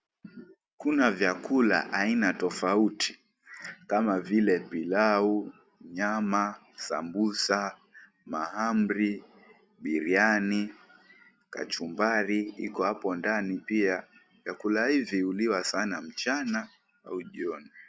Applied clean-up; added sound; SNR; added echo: none; none; none; none.